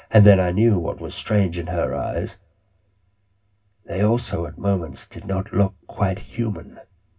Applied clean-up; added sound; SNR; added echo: none; none; none; reverberation time 0.4 s.